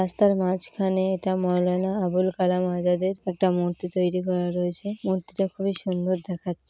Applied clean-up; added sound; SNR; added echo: none; none; none; none.